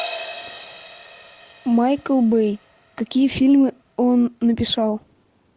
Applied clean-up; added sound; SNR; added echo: none; Crash cymbal; 18 dB; none.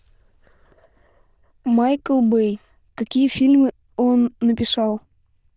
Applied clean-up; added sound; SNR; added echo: neural diffusion model UNIVERSE++.